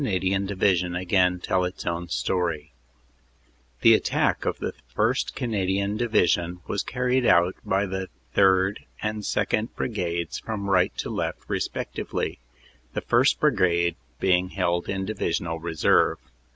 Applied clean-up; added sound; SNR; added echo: none; none; none; none.